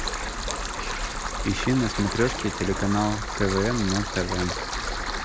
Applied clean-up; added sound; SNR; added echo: none; Stream; 5 dB; none.